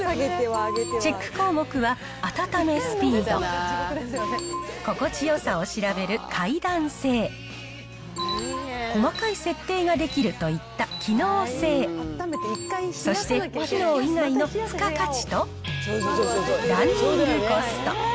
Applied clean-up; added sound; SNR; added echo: none; none; none; none.